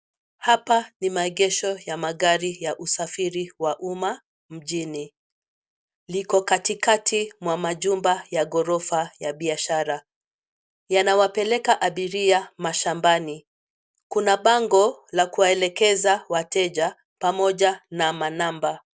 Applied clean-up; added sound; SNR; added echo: none; none; none; none.